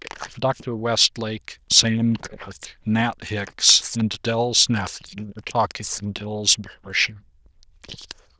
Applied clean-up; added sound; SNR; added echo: neural diffusion model UNIVERSE++.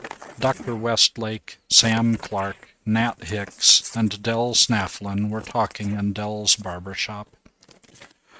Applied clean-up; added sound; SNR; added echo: neural mask model RNNoise.